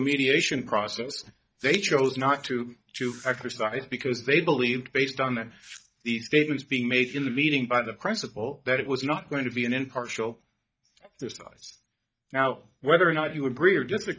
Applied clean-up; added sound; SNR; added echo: neural mask model DeepFilterNet 3.